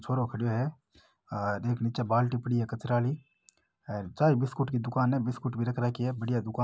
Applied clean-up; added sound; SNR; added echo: none; none; none; none.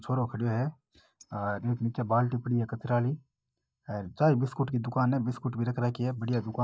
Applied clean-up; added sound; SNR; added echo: neural mask model DeepFilterNet 3.